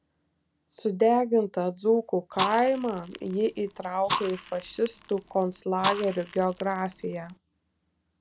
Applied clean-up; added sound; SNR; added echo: none; Fire; 9 dB; none.